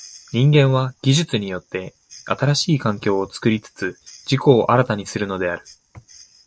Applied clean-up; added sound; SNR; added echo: none; none; none; none.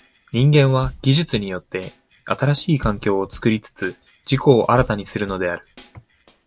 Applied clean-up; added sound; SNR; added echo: none; Drum kit; 19 dB; none.